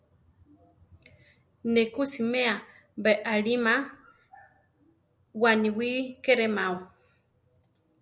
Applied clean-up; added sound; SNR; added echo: none; none; none; none.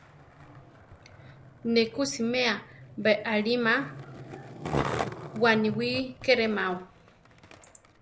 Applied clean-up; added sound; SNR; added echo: none; Skateboard; 10 dB; none.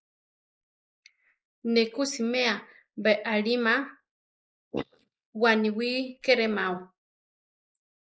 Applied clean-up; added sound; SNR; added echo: neural mask model Resemble Enhance denoiser.